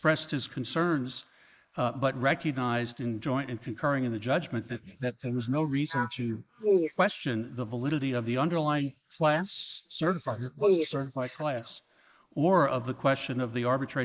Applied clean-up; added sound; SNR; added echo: neural mask model Resemble Enhance denoiser.